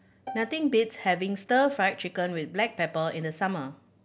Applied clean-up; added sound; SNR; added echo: none; Bowed string instrument; 16 dB; none.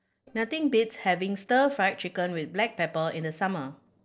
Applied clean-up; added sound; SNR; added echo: neural separator model SepFormer DNS4.